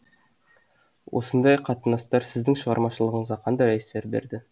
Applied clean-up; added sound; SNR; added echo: none; none; none; none.